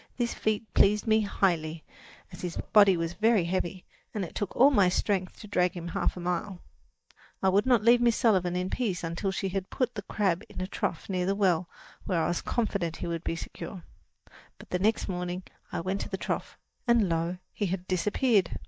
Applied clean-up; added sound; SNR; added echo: neural mask model DeepFilterNet 3.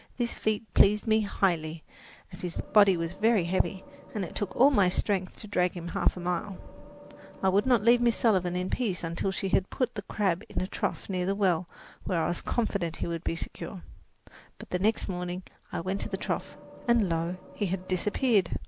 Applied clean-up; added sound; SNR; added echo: none; Vehicle; 19 dB; none.